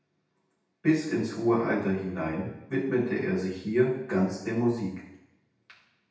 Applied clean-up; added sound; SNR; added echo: none; none; none; reverberation time 0.9 s.